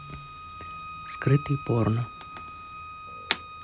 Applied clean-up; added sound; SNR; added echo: none; Bowed string instrument; 11 dB; none.